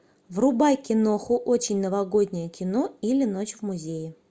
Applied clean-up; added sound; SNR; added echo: none; none; none; none.